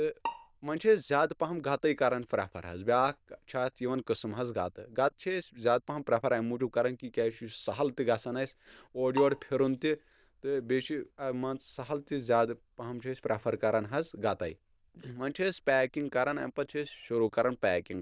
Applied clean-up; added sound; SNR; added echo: neural diffusion model UNIVERSE++.